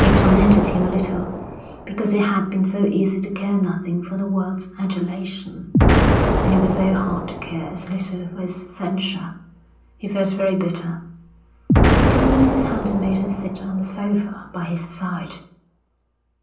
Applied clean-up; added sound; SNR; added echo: none; Explosion; 0 dB; reverberation time 0.6 s.